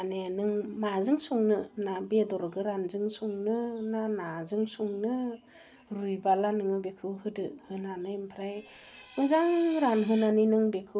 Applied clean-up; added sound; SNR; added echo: none; Screech; 18 dB; none.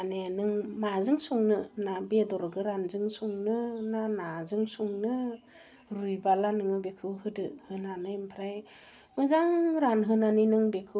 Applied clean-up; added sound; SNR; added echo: none; none; none; none.